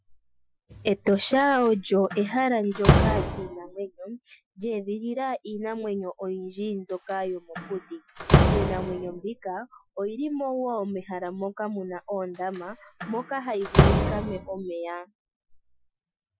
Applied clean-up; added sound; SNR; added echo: classical method Wiener filter.